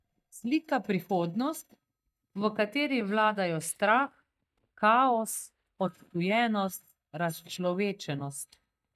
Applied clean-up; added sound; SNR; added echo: neural mask model DeepFilterNet 3.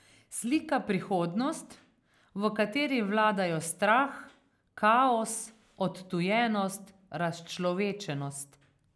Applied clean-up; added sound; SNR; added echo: none; none; none; none.